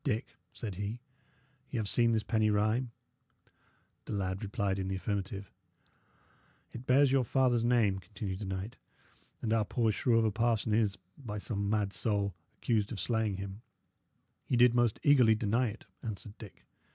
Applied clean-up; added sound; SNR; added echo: none; none; none; none.